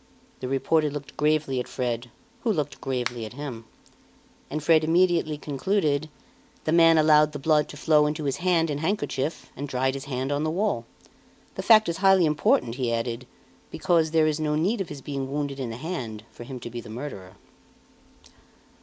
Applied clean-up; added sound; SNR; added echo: none; Finger snapping; 14 dB; none.